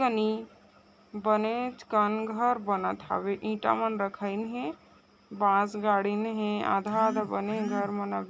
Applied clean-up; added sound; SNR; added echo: none; none; none; none.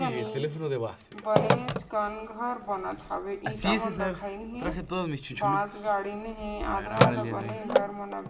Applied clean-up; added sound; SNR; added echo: none; Telephone; -2 dB; reverberation time 0.9 s.